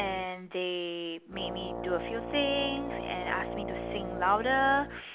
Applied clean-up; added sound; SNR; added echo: none; Brass instrument; 6 dB; none.